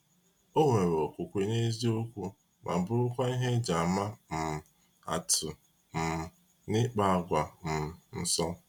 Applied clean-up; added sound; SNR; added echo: none; none; none; none.